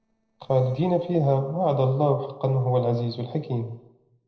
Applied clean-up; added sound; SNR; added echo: neural separator model SepFormer DNS4.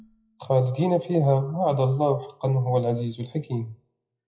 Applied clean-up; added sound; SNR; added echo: classical method WPE with log-MMSE.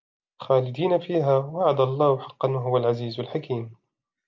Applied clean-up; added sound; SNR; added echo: none; none; none; none.